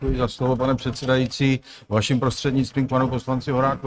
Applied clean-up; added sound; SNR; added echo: neural mask model RNNoise.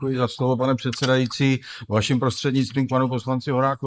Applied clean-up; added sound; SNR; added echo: neural mask model Resemble Enhance denoiser.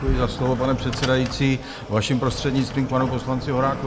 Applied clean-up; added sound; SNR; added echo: none; Sliding door; 10 dB; none.